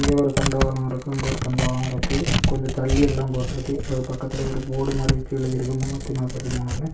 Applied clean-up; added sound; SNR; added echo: none; Tearing; 1 dB; reverberation time 0.3 s.